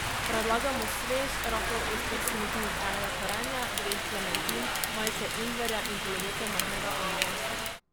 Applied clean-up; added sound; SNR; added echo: none; Rain; -4 dB; none.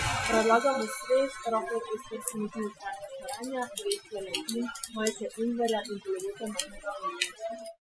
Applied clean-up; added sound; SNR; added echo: classical method Wiener filter.